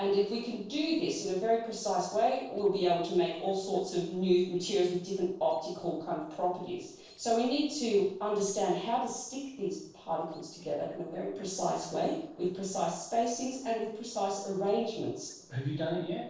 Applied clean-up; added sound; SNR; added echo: neural separator model SepFormer DNS4.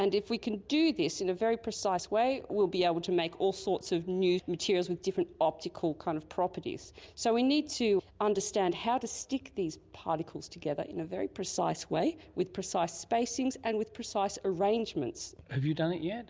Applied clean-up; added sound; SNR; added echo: none; none; none; none.